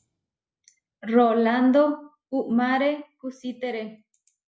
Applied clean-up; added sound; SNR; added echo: none; none; none; none.